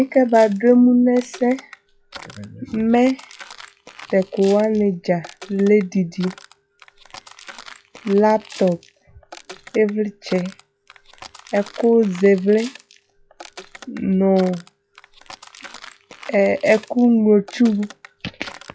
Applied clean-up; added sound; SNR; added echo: classical method log-MMSE.